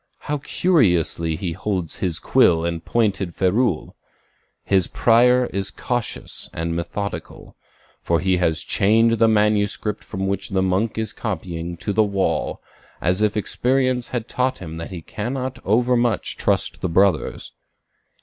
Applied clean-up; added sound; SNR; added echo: none; none; none; none.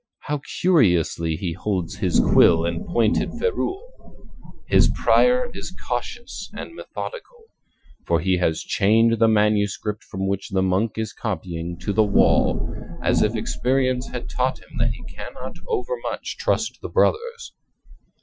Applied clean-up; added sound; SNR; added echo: classical method Wiener filter.